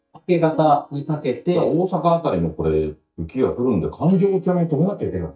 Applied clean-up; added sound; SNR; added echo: neural mask model DeepFilterNet 3.